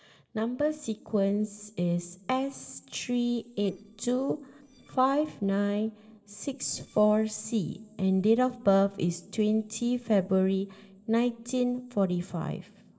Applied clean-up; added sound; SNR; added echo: neural separator model SepFormer DNS4.